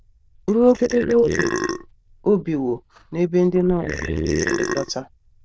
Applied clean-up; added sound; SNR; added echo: neural diffusion model UNIVERSE++.